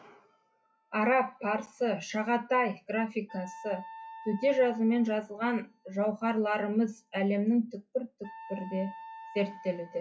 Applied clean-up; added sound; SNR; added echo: classical method log-MMSE.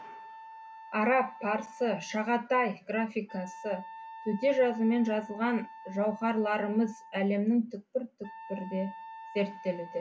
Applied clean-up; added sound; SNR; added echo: none; Wind instrument, woodwind instrument; 16 dB; none.